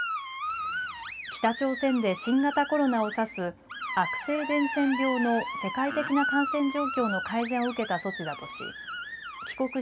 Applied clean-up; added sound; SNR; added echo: none; Screech; 6 dB; reverberation time 1.1 s.